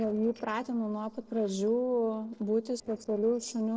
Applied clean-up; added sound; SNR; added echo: neural separator model SepFormer DNS4.